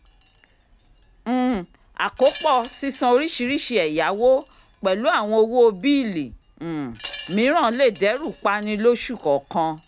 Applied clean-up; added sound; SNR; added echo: none; Wind chime; 19 dB; none.